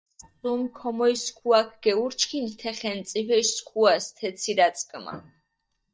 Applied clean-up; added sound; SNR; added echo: neural mask model DeepFilterNet 3.